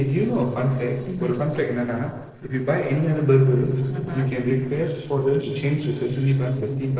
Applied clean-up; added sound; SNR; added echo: neural separator model SepFormer DNS4.